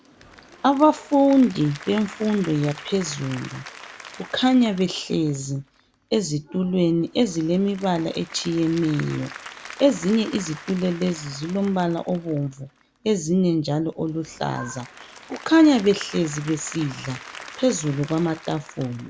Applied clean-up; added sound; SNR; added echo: none; Applause / Crowd; 19 dB; none.